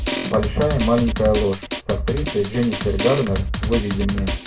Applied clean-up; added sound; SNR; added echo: none; Drum; 3 dB; reverberation time 0.2 s.